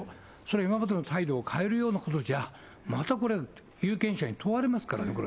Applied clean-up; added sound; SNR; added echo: none; none; none; none.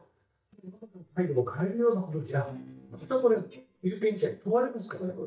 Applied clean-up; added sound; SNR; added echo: neural mask model DeepFilterNet 3.